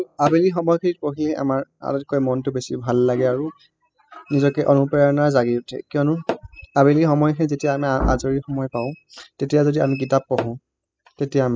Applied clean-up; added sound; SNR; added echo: classical method spectral subtraction.